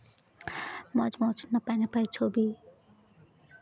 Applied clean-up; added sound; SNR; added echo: none; none; none; none.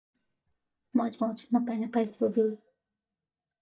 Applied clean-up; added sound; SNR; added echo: neural mask model DeepFilterNet 3.